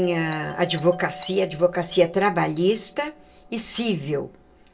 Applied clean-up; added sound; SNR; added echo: none; Doorbell; 19 dB; reverberation time 0.2 s.